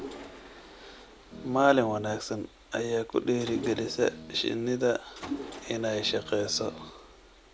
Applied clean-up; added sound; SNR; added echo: none; Guitar + Mechanisms; 14 dB; none.